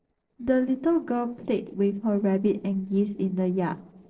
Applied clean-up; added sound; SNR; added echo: neural separator model SepFormer DNS4.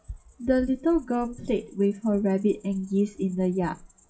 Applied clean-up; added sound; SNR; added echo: classical method WPE with log-MMSE.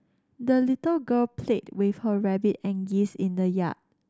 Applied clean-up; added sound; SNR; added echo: none; none; none; none.